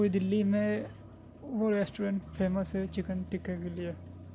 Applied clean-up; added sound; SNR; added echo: none; Truck; 15 dB; none.